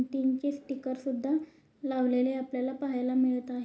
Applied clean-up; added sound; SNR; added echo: none; none; none; none.